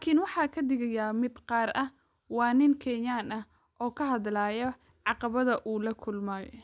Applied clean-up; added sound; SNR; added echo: none; none; none; none.